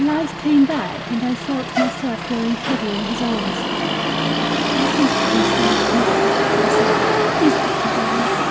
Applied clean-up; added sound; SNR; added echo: none; Motor vehicle (road); -3 dB; none.